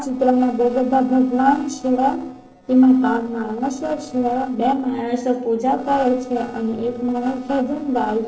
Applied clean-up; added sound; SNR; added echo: neural separator model SepFormer DNS4.